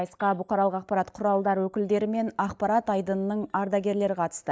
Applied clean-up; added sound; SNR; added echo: neural mask model DeepFilterNet 3.